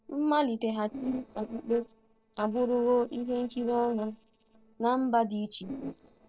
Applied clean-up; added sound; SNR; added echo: neural separator model SepFormer DNS4.